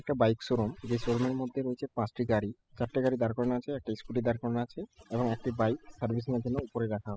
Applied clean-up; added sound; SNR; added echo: classical method spectral subtraction.